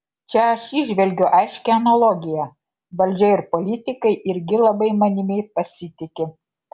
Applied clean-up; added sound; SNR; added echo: none; none; none; none.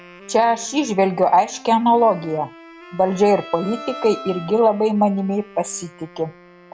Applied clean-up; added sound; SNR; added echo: none; Bowed string instrument + Wind instrument, woodwind instrument; 19 dB; none.